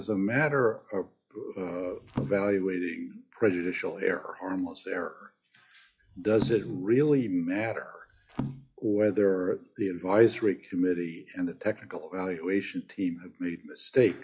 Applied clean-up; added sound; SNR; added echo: classical method WPE with log-MMSE.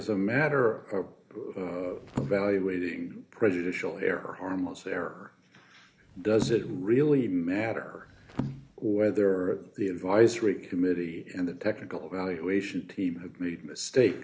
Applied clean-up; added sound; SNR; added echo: none; Percussion; 10 dB; reverberation time 0.5 s.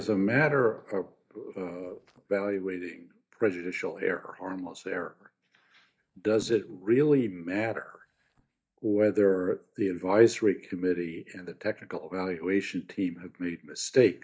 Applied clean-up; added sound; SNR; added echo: neural mask model DeepFilterNet 3.